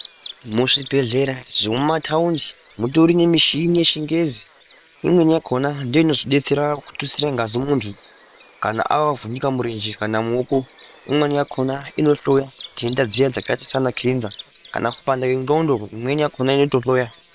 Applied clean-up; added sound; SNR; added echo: neural separator model SepFormer WHAM!.